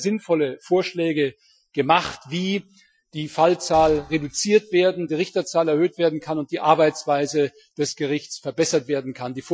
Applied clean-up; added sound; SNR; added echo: classical method Wiener filter.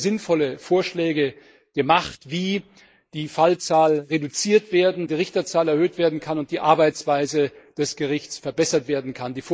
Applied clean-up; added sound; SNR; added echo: neural mask model Resemble Enhance denoiser.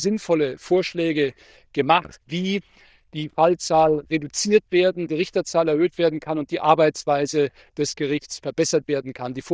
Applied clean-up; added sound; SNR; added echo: neural diffusion model UNIVERSE++.